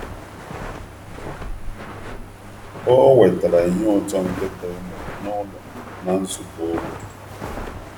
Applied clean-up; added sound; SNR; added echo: none; Walk, footsteps; 11 dB; none.